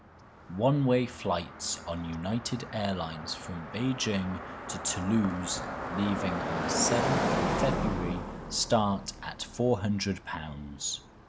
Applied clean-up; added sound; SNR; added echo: none; Car passing by; 4 dB; none.